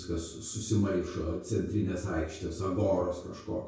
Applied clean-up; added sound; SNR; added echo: none; none; none; reverberation time 0.6 s.